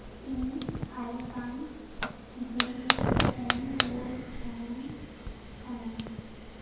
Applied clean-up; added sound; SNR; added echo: none; Fire; -4 dB; reverberation time 1.3 s.